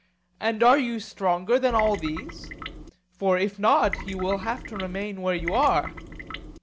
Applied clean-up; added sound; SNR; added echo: none; Trickle, dribble / Water tap, faucet; 10 dB; none.